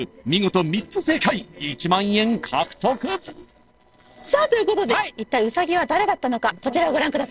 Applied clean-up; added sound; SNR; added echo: neural separator model SepFormer DNS4.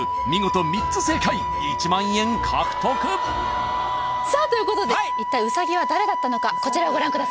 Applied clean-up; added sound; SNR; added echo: none; Wind instrument, woodwind instrument; 0 dB; none.